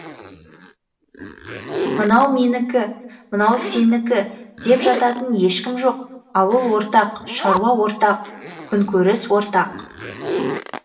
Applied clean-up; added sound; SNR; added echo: none; Zipper (clothing); 11 dB; reverberation time 0.6 s.